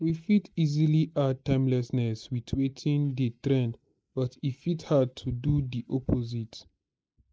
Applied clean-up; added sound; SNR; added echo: neural mask model Resemble Enhance denoiser.